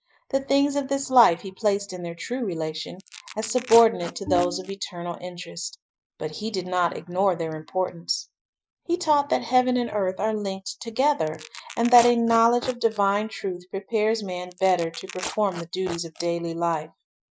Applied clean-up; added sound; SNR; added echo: classical method Wiener filter.